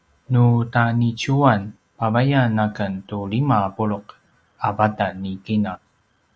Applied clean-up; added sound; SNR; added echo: none; none; none; none.